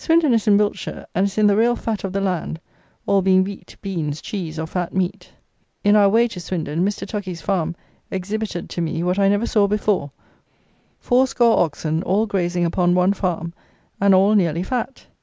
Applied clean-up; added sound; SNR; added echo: none; none; none; none.